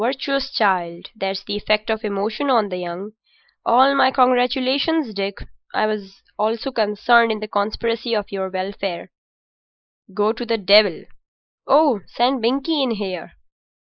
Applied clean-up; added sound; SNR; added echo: neural mask model Resemble Enhance denoiser.